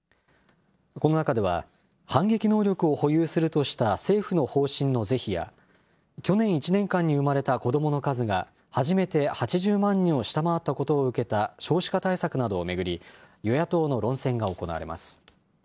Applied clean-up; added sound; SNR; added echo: none; none; none; none.